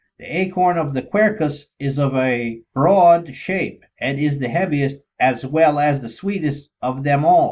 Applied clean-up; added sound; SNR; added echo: neural mask model Resemble Enhance denoiser.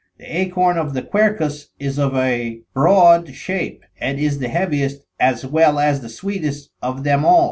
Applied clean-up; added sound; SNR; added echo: none; none; none; none.